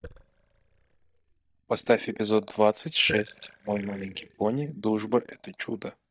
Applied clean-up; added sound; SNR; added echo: neural mask model DeepFilterNet 3.